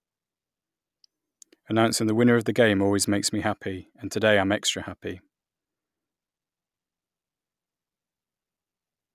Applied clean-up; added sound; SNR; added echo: none; none; none; none.